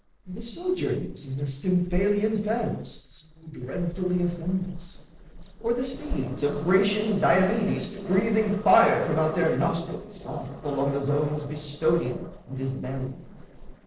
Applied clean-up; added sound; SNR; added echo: neural separator model SepFormer DNS4.